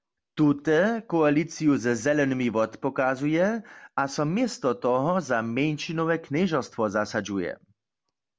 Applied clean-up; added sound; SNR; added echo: none; none; none; none.